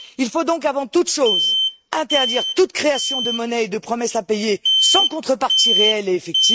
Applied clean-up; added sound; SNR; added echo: neural mask model RNNoise.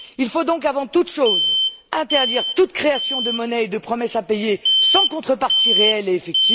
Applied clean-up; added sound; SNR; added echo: none; Alarm; 1 dB; none.